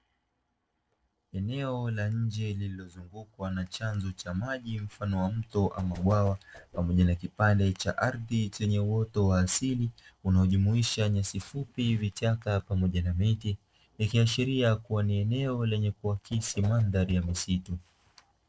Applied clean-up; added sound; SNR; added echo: neural separator model SepFormer DNS4.